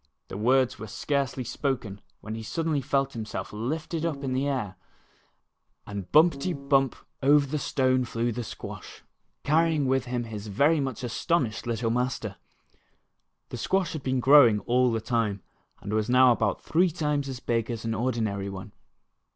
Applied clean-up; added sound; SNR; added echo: none; Piano; 11 dB; none.